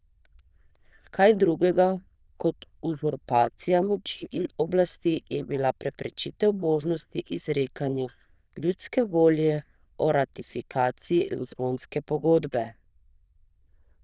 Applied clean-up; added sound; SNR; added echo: neural diffusion model UNIVERSE++.